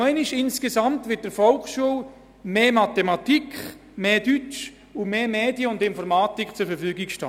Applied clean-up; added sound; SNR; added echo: none; none; none; none.